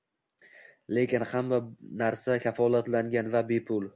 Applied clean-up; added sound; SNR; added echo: none; none; none; none.